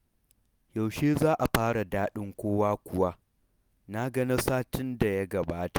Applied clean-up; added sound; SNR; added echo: none; none; none; none.